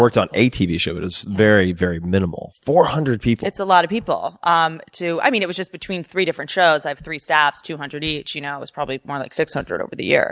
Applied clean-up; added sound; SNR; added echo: none; none; none; none.